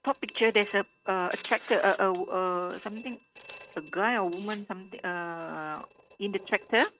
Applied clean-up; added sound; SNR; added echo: neural mask model RNNoise.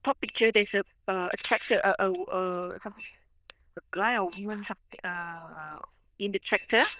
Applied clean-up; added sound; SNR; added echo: neural diffusion model UNIVERSE++.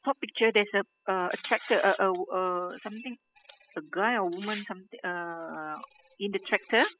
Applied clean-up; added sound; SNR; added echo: classical method spectral subtraction.